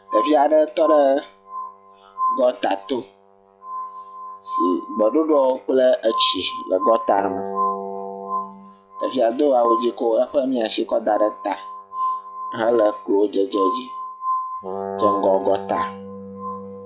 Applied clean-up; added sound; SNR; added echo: classical method log-MMSE.